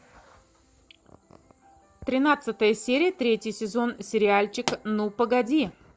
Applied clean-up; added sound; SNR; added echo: none; Explosion; 11 dB; none.